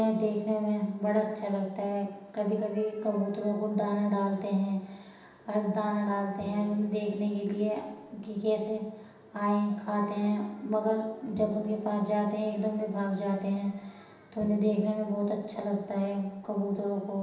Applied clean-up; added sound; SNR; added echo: none; Bowed string instrument; 19 dB; reverberation time 0.9 s.